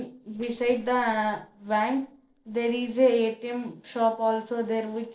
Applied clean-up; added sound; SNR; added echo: neural separator model SepFormer DNS4.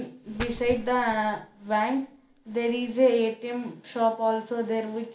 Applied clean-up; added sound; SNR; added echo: none; Splash, splatter; 16 dB; reverberation time 0.4 s.